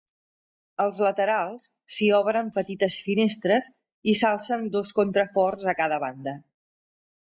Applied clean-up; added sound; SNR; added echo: neural mask model DeepFilterNet 3.